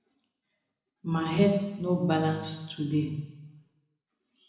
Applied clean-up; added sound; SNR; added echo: none; none; none; reverberation time 0.9 s.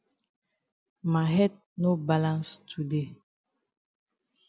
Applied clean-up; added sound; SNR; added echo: none; none; none; none.